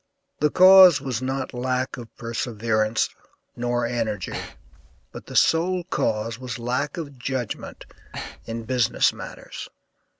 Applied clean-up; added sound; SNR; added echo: none; Breathing; 15 dB; none.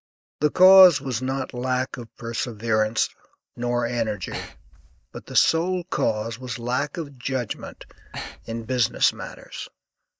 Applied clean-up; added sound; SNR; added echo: neural mask model DeepFilterNet 3.